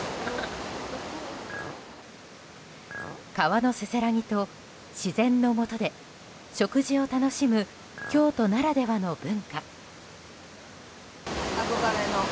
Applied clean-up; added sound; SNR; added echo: none; Chink, clink; 15 dB; none.